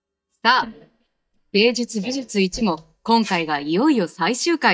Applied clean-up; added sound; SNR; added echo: neural mask model DeepFilterNet 3.